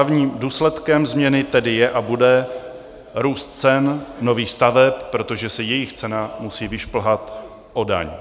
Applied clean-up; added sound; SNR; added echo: none; none; none; none.